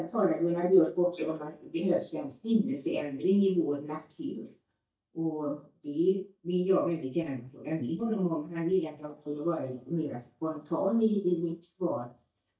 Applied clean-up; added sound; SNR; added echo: neural mask model DeepFilterNet 3.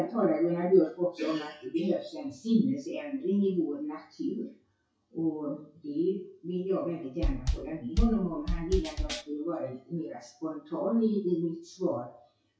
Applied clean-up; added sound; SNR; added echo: classical method WPE with log-MMSE.